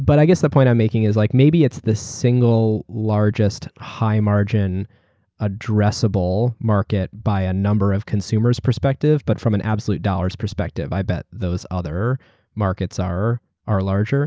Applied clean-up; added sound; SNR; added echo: none; none; none; none.